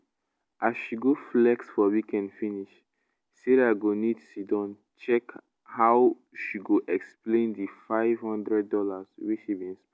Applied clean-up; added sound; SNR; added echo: none; none; none; none.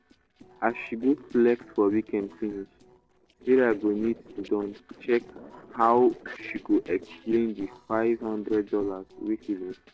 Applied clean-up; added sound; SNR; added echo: neural separator model SepFormer DNS4.